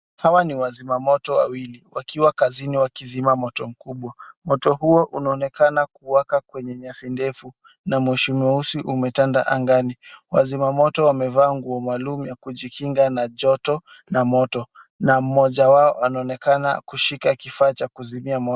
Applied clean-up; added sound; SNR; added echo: none; none; none; none.